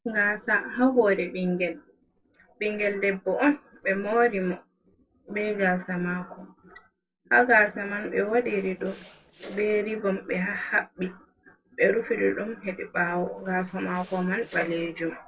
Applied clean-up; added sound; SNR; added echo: neural separator model SepFormer DNS4.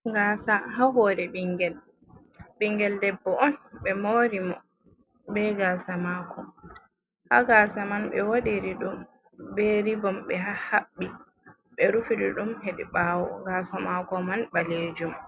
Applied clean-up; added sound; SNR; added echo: none; none; none; none.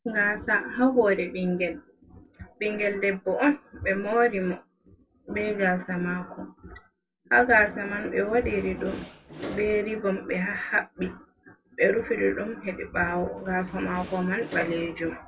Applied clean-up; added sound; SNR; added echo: none; Door; 15 dB; reverberation time 0.1 s.